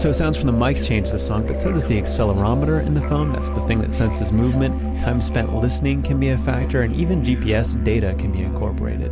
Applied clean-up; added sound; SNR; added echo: none; Musical instrument; 2 dB; none.